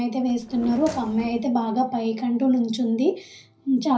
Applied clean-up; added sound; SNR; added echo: none; Drawer open or close; 15 dB; reverberation time 0.5 s.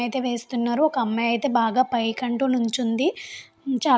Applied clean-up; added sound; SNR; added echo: none; none; none; none.